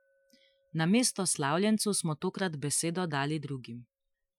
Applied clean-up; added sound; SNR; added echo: classical method Wiener filter.